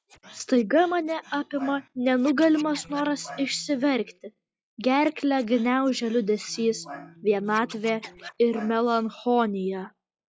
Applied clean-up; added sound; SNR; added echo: classical method log-MMSE.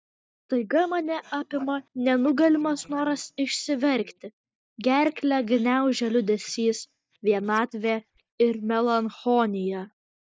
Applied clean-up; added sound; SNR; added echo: neural mask model DeepFilterNet 3.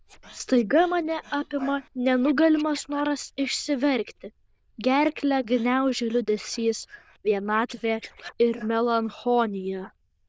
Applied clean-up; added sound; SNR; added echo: neural diffusion model UNIVERSE++.